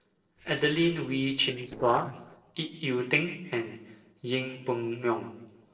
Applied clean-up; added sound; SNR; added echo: neural separator model SepFormer DNS4.